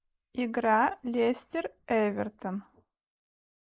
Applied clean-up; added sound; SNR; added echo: neural mask model Resemble Enhance denoiser.